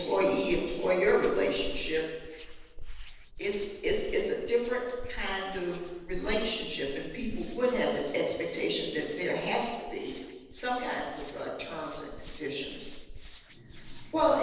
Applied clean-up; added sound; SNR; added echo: none; Hands; 10 dB; reverberation time 1.1 s.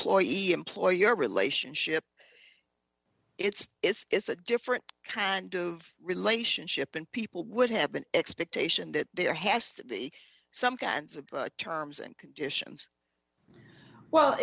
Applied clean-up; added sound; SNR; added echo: none; none; none; none.